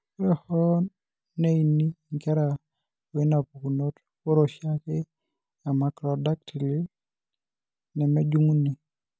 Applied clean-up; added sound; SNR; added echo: none; none; none; none.